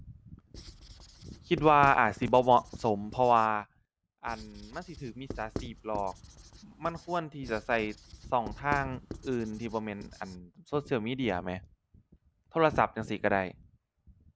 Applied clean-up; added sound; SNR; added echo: none; Writing; 15 dB; none.